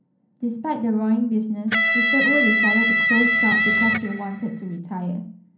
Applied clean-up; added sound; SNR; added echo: none; Electric guitar; -4 dB; reverberation time 0.6 s.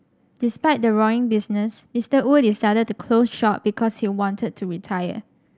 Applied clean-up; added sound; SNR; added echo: none; none; none; none.